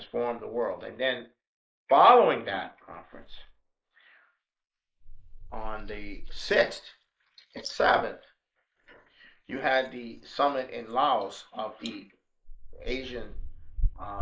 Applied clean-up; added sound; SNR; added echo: neural mask model Resemble Enhance denoiser.